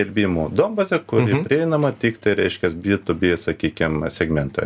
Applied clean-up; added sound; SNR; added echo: none; none; none; none.